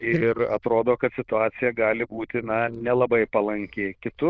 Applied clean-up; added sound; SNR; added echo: neural diffusion model UNIVERSE++.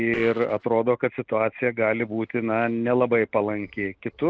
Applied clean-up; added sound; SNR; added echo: neural separator model SepFormer DNS4.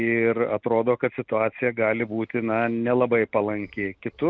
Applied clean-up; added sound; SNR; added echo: none; none; none; none.